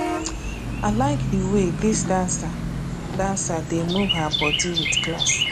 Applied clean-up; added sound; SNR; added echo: none; Chirp, tweet + Bus / Vehicle horn, car horn, honking; 1 dB; none.